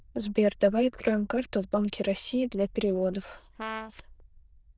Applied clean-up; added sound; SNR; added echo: neural diffusion model UNIVERSE++.